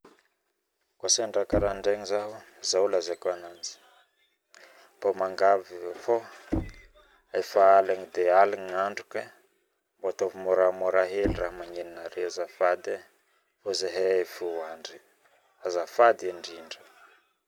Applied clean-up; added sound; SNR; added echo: none; Knock; 12 dB; none.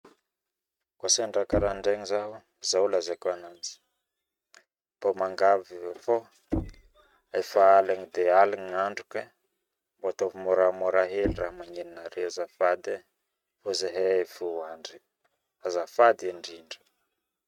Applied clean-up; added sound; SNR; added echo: neural mask model RNNoise.